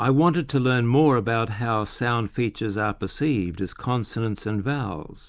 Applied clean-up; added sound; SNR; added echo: none; none; none; none.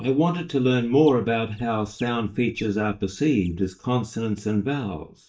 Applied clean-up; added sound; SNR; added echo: neural mask model DeepFilterNet 3.